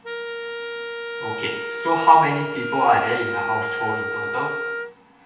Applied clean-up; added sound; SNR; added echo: none; Wind instrument, woodwind instrument; 6 dB; reverberation time 0.9 s.